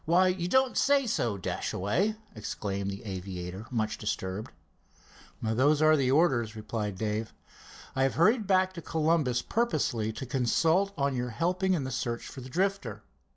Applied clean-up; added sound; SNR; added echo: none; none; none; none.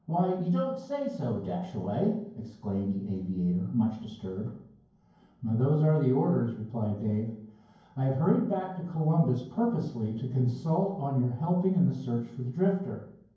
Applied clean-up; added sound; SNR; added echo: none; none; none; reverberation time 0.9 s.